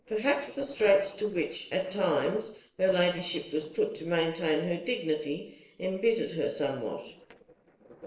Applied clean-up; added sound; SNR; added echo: neural separator model SepFormer DNS4.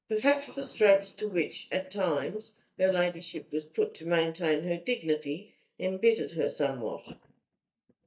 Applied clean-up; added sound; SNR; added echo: neural mask model DeepFilterNet 3.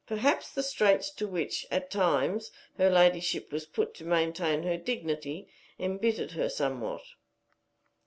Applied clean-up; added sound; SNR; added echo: none; none; none; none.